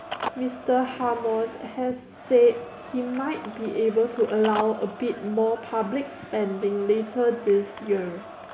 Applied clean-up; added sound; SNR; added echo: none; Telephone + Crowd; 14 dB; none.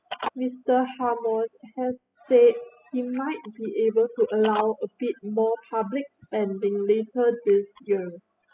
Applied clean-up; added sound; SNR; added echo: classical method spectral subtraction.